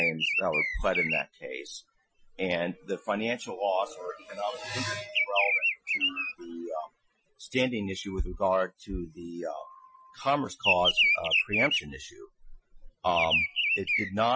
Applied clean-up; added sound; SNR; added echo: classical method Wiener filter.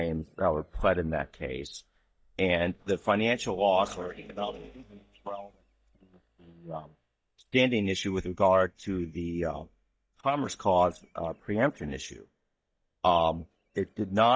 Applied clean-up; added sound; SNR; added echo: neural mask model DeepFilterNet 3.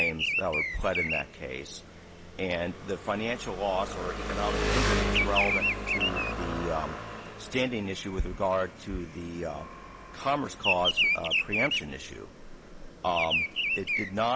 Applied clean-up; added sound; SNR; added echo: none; Engine + Bird vocalization, bird call, bird song; -1 dB; none.